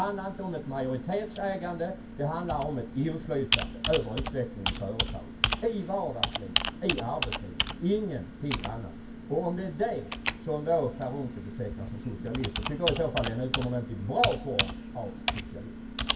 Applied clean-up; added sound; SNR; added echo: none; Computer keyboard; 2 dB; reverberation time 0.2 s.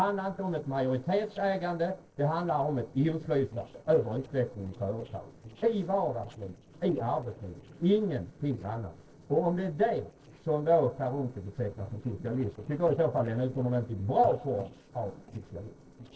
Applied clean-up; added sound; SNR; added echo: neural separator model SepFormer DNS4.